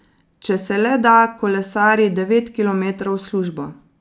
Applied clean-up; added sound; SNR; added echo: none; none; none; none.